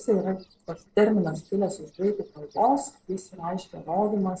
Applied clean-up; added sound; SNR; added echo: neural separator model SepFormer DNS4.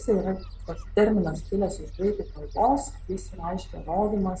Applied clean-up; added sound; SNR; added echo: none; Gull, seagull; 11 dB; none.